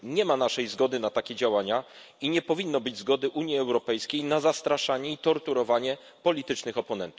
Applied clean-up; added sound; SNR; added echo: none; none; none; none.